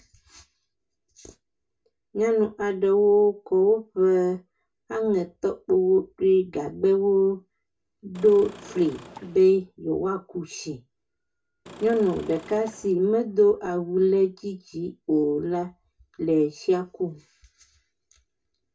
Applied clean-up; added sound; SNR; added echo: none; Engine / Car; 19 dB; reverberation time 0.2 s.